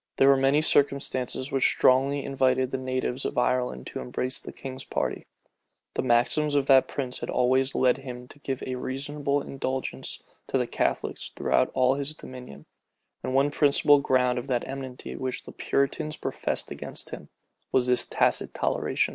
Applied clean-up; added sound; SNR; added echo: none; none; none; none.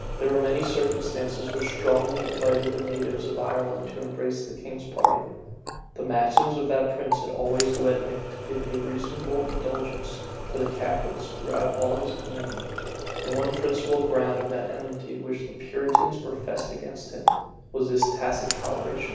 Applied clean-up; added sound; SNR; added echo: none; Water tap, faucet; 3 dB; reverberation time 1.1 s.